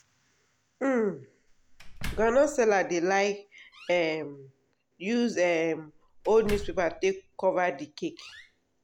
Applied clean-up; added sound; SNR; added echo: none; Slam; 15 dB; none.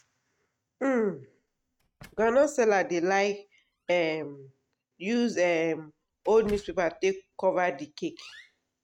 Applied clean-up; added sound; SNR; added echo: neural mask model RNNoise.